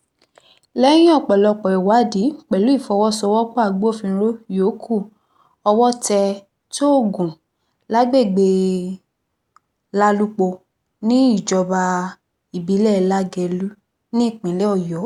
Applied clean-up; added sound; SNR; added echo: none; none; none; none.